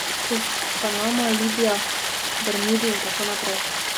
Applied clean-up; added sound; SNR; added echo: none; Stream; -1 dB; none.